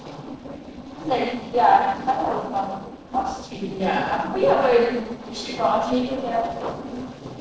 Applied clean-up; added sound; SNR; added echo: neural separator model SepFormer DNS4.